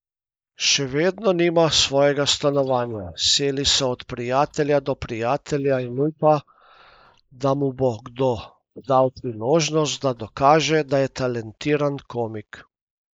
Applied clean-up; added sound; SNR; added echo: neural mask model Resemble Enhance denoiser.